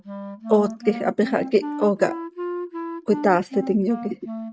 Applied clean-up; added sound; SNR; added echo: neural mask model RNNoise.